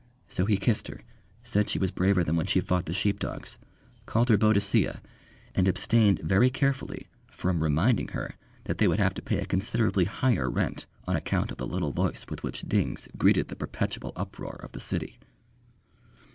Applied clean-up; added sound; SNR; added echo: none; none; none; none.